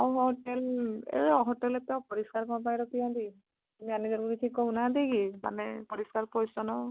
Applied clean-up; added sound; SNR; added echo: none; none; none; none.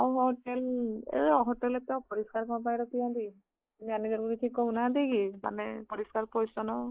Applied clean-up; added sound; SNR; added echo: neural mask model Resemble Enhance denoiser.